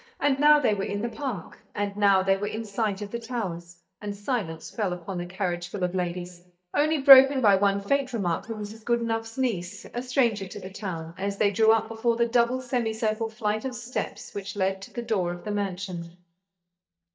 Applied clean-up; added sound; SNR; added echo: neural mask model DeepFilterNet 3.